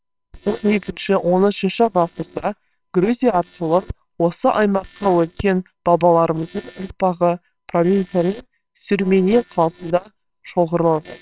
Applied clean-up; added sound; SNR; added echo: neural separator model SepFormer WHAMR!.